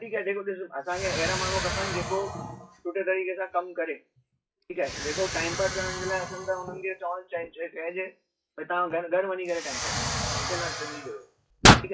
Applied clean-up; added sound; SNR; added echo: classical method WPE with log-MMSE.